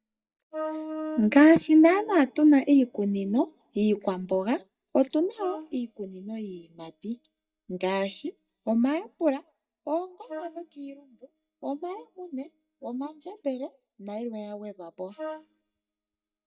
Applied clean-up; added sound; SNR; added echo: neural mask model DeepFilterNet 3.